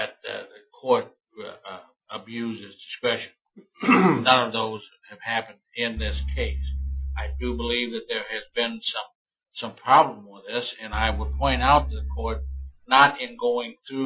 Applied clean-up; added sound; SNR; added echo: classical method Wiener filter.